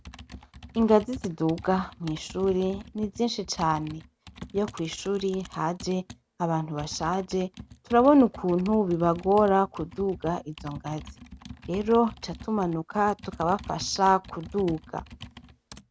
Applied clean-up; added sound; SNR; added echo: none; Computer keyboard; 18 dB; none.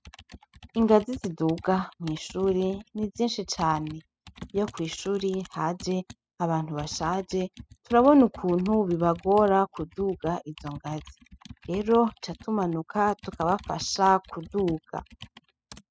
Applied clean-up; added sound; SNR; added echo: classical method spectral subtraction.